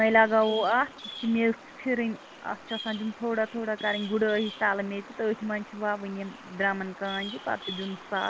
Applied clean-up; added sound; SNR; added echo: none; Bird vocalization, bird call, bird song; 15 dB; none.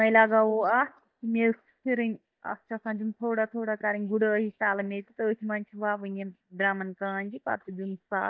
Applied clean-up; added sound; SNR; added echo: neural mask model DeepFilterNet 3.